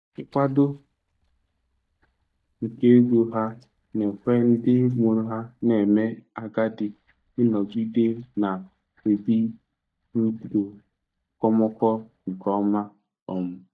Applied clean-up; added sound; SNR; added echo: neural mask model DeepFilterNet 3.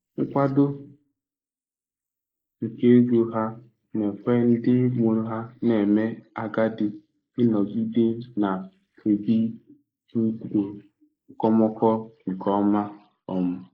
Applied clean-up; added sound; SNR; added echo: neural mask model Resemble Enhance denoiser.